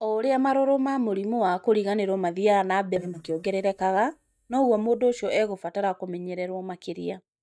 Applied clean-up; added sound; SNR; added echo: neural mask model DeepFilterNet 3.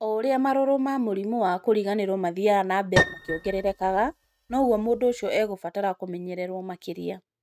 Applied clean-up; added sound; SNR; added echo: neural mask model RNNoise.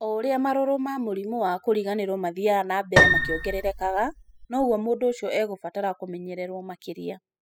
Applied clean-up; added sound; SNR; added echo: classical method spectral subtraction.